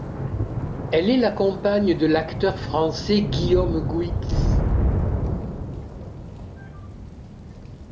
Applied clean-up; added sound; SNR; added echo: none; Thunder / Rain; 1 dB; none.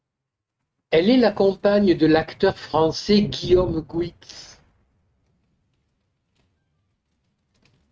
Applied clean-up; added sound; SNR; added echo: neural mask model RNNoise.